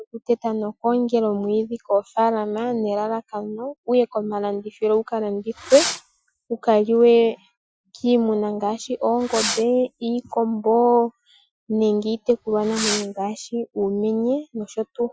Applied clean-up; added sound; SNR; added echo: classical method Wiener filter.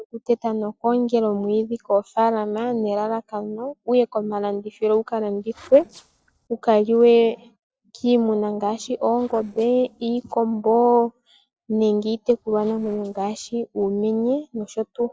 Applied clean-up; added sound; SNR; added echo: neural separator model SepFormer DNS4.